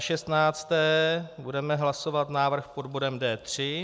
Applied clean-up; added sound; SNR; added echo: none; none; none; none.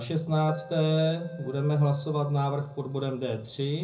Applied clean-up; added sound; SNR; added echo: none; Keyboard (musical); 19 dB; reverberation time 0.4 s.